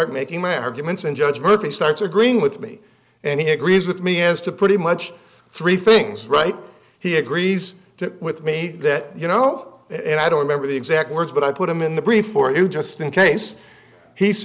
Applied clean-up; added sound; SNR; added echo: none; none; none; none.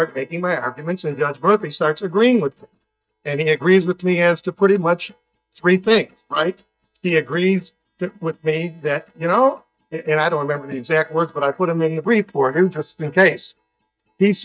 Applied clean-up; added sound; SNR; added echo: neural mask model DeepFilterNet 3.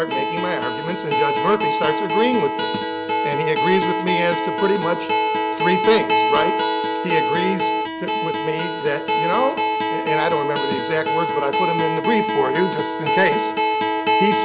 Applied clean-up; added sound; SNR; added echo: none; Acoustic guitar; -2 dB; none.